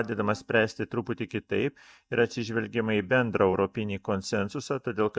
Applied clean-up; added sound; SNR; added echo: neural mask model DeepFilterNet 3.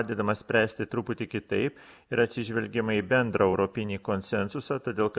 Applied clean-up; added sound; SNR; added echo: none; none; none; none.